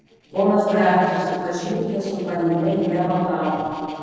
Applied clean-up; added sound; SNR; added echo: neural separator model SepFormer DNS4.